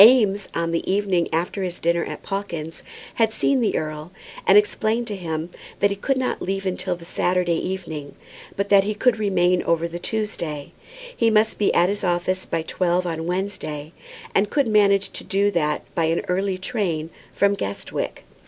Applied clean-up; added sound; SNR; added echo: none; none; none; none.